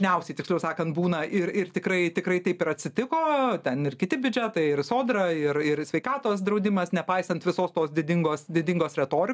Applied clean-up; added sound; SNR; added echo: none; none; none; none.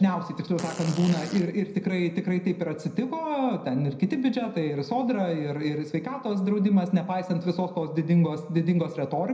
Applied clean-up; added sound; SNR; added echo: none; Fart; 15 dB; reverberation time 0.7 s.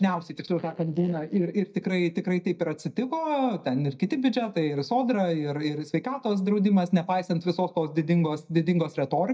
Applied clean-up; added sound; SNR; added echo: neural mask model DeepFilterNet 3.